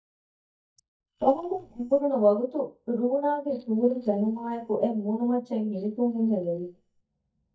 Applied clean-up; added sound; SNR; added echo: neural mask model DeepFilterNet 3.